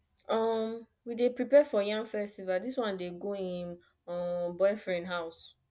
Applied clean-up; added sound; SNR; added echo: none; none; none; none.